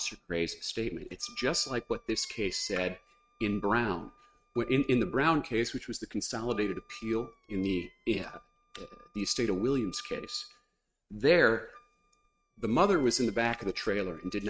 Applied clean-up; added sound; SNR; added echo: neural mask model RNNoise.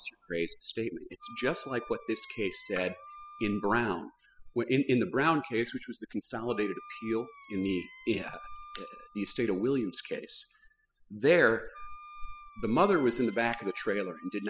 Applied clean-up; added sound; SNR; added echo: classical method spectral subtraction.